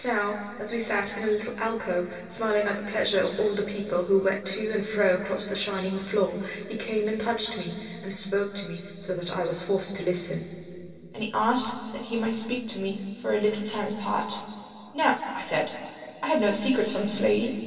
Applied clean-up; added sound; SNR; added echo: none; none; none; reverberation time 2.6 s.